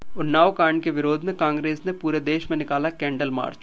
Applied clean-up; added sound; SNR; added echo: none; none; none; none.